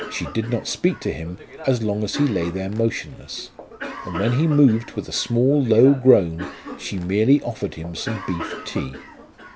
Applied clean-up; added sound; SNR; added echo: none; Cough; 15 dB; none.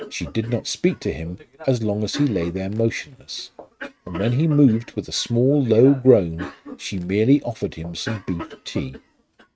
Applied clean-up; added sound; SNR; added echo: neural mask model RNNoise.